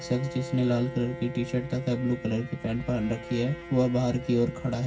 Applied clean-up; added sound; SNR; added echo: none; Bowed string instrument; 14 dB; reverberation time 0.4 s.